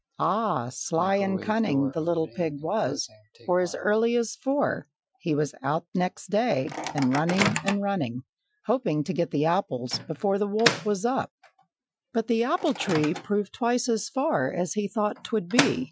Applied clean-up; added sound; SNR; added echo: classical method Wiener filter.